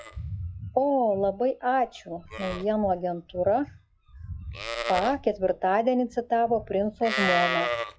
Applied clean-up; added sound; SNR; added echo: classical method log-MMSE.